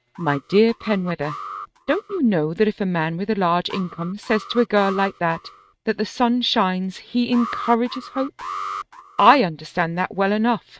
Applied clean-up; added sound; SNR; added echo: neural mask model RNNoise.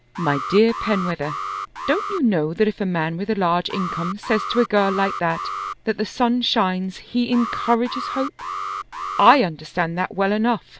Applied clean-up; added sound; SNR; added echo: none; Alarm; 10 dB; none.